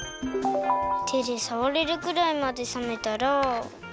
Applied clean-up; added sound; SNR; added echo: none; none; none; none.